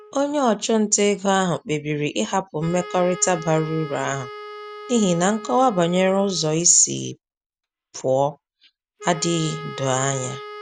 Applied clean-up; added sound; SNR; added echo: none; Wind instrument, woodwind instrument; 16 dB; none.